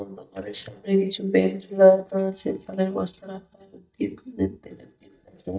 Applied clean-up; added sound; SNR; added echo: neural mask model DeepFilterNet 3.